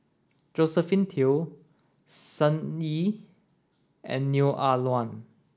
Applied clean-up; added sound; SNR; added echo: none; none; none; none.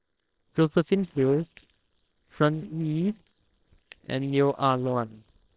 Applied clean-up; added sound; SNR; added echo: neural separator model SepFormer WHAMR!.